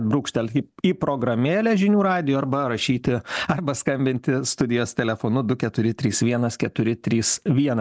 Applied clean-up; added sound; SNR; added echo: none; none; none; none.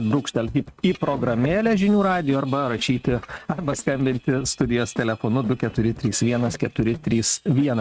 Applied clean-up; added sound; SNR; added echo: neural mask model RNNoise.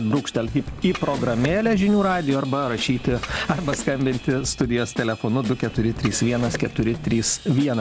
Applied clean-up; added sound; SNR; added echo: none; Drum / Drum kit + Liquid; 12 dB; none.